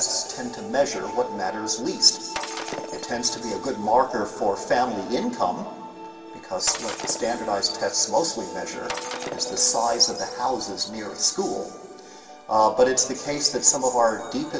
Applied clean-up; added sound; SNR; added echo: none; Shatter; 11 dB; reverberation time 1.9 s.